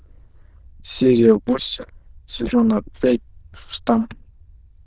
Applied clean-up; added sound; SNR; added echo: neural diffusion model UNIVERSE++.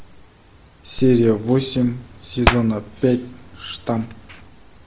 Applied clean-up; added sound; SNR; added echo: none; Hands; 7 dB; none.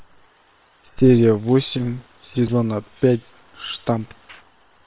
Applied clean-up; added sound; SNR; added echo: neural separator model SepFormer WHAM!.